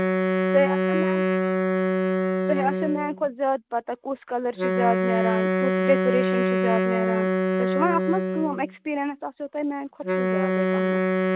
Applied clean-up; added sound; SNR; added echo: neural mask model RNNoise.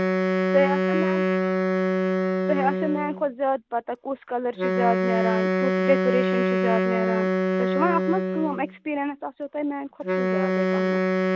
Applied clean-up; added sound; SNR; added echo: none; Wind instrument, woodwind instrument; -4 dB; none.